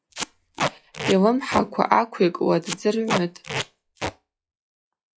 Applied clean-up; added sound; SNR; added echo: classical method log-MMSE.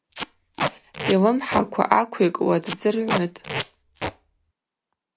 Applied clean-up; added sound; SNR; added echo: none; Packing tape, duct tape; 7 dB; none.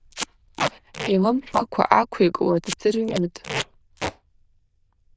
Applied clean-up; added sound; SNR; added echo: neural diffusion model UNIVERSE++.